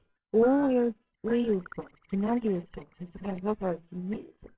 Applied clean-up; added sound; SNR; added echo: neural separator model SepFormer WHAMR!.